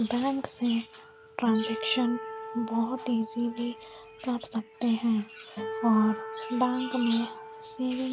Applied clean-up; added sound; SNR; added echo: none; Acoustic guitar; 11 dB; none.